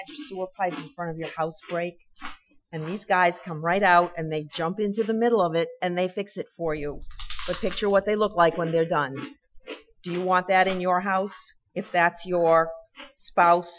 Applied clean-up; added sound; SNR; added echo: classical method Wiener filter.